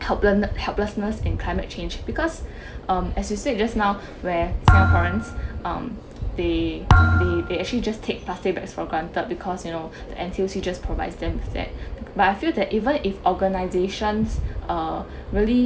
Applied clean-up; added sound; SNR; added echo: none; Thump, thud; -3 dB; none.